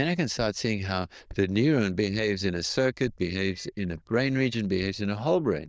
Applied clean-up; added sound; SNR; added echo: neural diffusion model UNIVERSE++.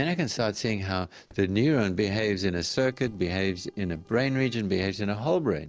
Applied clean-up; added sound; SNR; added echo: neural separator model SepFormer DNS4.